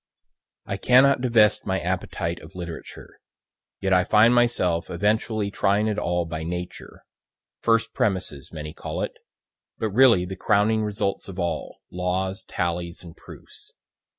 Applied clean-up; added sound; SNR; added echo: none; none; none; none.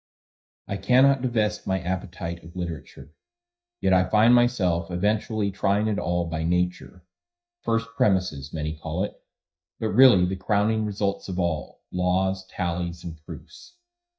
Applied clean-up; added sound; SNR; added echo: neural mask model DeepFilterNet 3.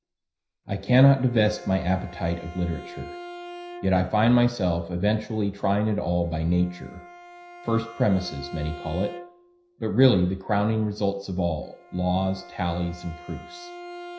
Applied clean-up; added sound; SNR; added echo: none; Bowed string instrument; 18 dB; reverberation time 0.5 s.